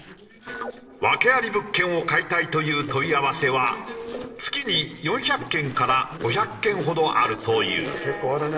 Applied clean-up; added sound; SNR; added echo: neural separator model SepFormer DNS4.